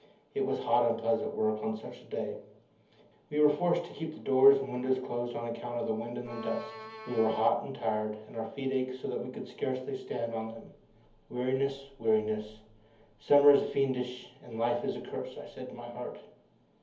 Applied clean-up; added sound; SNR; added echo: none; Bowed string instrument; 13 dB; reverberation time 0.7 s.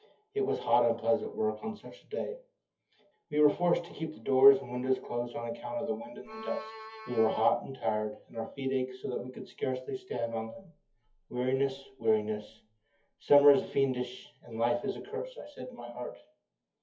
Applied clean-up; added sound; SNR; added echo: classical method WPE with log-MMSE.